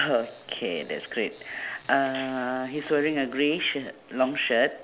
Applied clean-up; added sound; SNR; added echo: none; none; none; none.